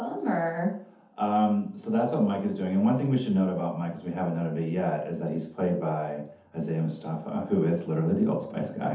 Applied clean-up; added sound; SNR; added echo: none; none; none; reverberation time 0.6 s.